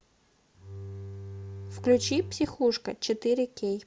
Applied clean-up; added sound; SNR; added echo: none; Bowed string instrument; 11 dB; none.